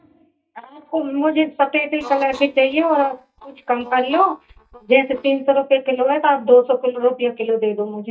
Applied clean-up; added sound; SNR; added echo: neural mask model DeepFilterNet 3.